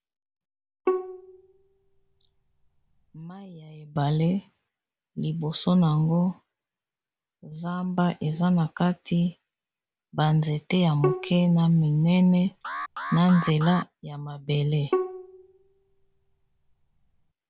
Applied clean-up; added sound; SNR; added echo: none; Bowed string instrument + Alarm; 8 dB; none.